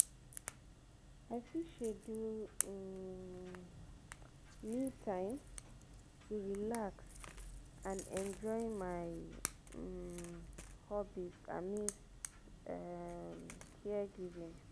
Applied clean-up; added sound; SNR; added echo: none; Crack / Crackle; 0 dB; none.